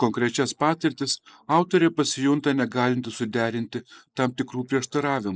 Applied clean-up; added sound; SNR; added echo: neural mask model Resemble Enhance denoiser.